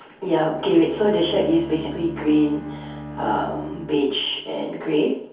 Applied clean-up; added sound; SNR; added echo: none; Bowed string instrument; 15 dB; reverberation time 0.6 s.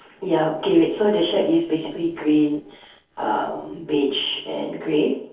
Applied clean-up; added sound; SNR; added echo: neural separator model SepFormer DNS4.